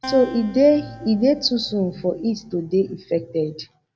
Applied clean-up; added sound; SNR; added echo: none; Acoustic guitar; 18 dB; none.